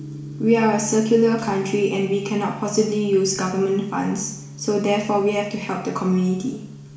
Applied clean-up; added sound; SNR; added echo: none; Gong; 15 dB; reverberation time 0.7 s.